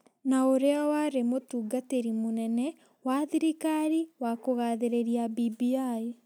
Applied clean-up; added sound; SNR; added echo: none; none; none; none.